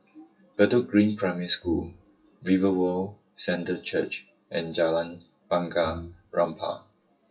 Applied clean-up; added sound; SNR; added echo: classical method WPE with log-MMSE.